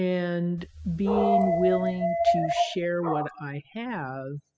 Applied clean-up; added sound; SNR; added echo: classical method spectral subtraction.